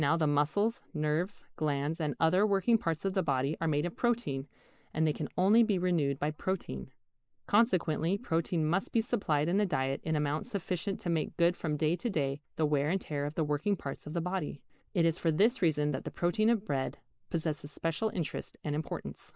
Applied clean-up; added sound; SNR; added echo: neural mask model Resemble Enhance denoiser.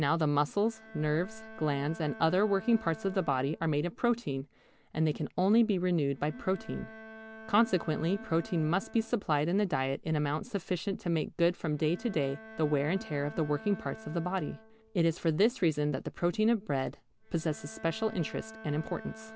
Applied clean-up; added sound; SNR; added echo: none; Bowed string instrument; 20 dB; none.